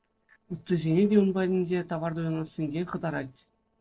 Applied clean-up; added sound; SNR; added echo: neural separator model SepFormer DNS4.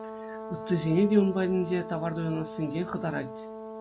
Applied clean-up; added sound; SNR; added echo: none; Brass instrument; 11 dB; none.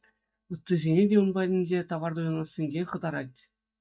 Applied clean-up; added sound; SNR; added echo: neural mask model DeepFilterNet 3.